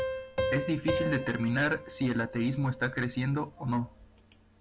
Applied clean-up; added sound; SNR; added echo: none; Piano; 6 dB; none.